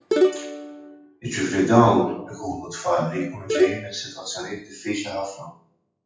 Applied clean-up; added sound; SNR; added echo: classical method WPE with log-MMSE.